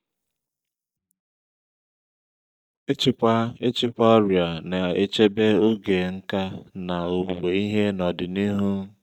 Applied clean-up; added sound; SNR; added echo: neural mask model DeepFilterNet 3.